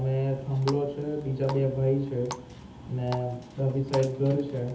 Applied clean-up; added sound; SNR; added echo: none; Water tap, faucet; 16 dB; reverberation time 0.7 s.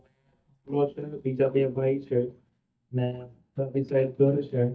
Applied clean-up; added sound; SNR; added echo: neural mask model DeepFilterNet 3.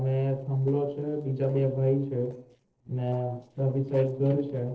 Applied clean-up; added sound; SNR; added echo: neural separator model SepFormer DNS4.